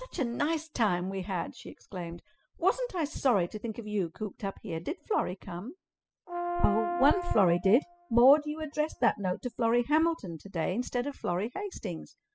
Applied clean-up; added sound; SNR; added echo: classical method spectral subtraction.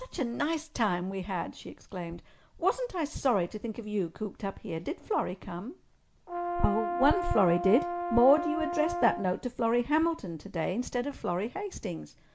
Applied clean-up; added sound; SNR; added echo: none; Brass instrument; 3 dB; none.